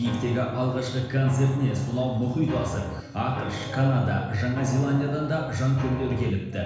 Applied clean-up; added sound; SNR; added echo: none; Piano; 11 dB; reverberation time 1.1 s.